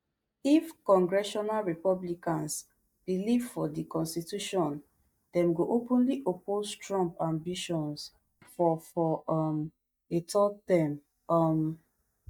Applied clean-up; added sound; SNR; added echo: neural mask model DeepFilterNet 3.